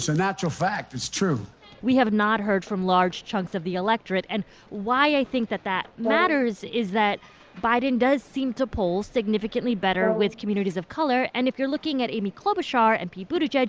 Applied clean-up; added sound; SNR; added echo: none; Brass instrument; 10 dB; none.